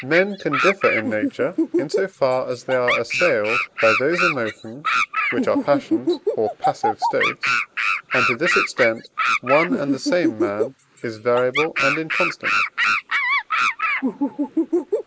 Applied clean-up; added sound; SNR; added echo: neural mask model Resemble Enhance denoiser.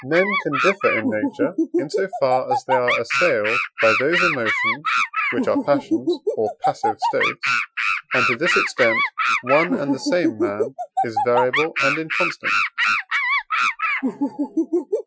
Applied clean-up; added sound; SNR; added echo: classical method Wiener filter.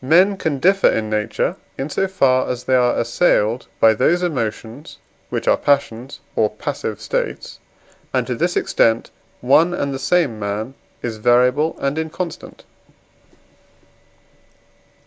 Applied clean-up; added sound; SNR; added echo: none; none; none; none.